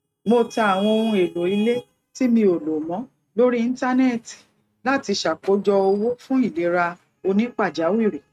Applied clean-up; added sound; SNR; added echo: neural mask model RNNoise.